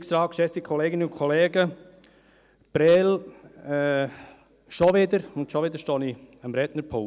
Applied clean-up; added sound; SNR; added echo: none; none; none; none.